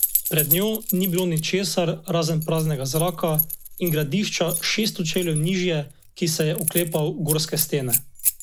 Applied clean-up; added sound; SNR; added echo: none; Keys jangling; 4 dB; none.